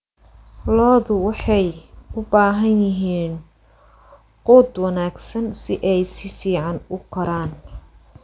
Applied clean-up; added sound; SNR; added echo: none; none; none; none.